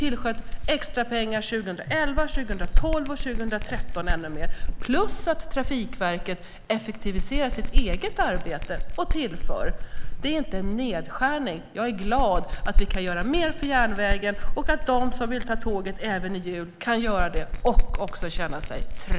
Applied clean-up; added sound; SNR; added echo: none; Bell; -5 dB; none.